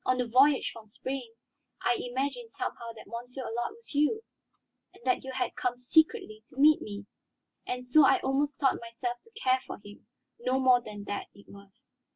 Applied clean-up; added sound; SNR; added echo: none; none; none; none.